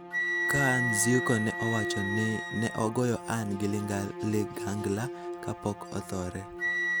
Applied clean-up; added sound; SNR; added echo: none; Bowed string instrument + Wind instrument, woodwind instrument; 2 dB; none.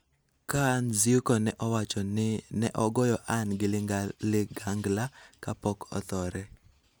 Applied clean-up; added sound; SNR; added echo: none; none; none; none.